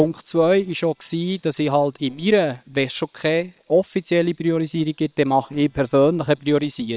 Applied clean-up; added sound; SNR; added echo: neural separator model SepFormer WHAM!.